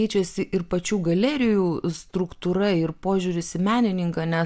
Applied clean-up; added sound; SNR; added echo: none; none; none; none.